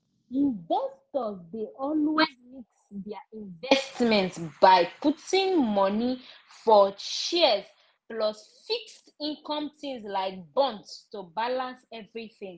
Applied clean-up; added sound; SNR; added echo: none; none; none; none.